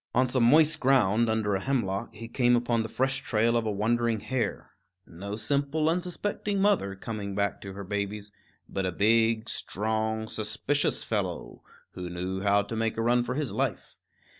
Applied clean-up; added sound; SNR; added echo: none; none; none; none.